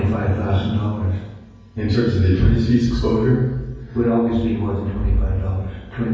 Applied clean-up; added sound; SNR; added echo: none; none; none; reverberation time 1.3 s.